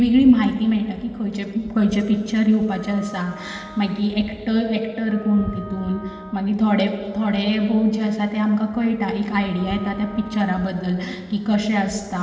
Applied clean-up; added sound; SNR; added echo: none; Wind instrument, woodwind instrument; 20 dB; reverberation time 2.9 s.